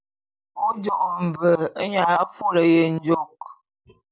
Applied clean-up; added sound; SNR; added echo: none; none; none; none.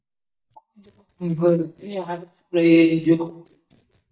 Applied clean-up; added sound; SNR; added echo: neural mask model DeepFilterNet 3.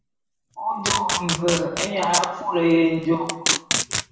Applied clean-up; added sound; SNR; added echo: none; Packing tape, duct tape; 4 dB; reverberation time 0.9 s.